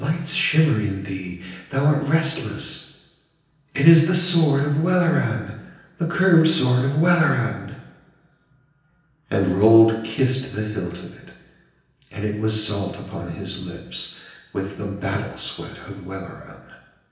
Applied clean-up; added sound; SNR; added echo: none; none; none; reverberation time 0.9 s.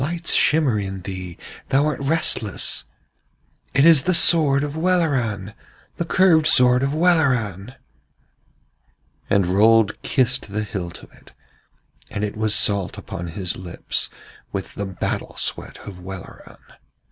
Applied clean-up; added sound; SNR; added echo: none; none; none; none.